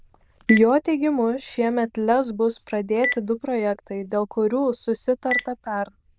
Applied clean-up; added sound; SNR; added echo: neural diffusion model UNIVERSE++.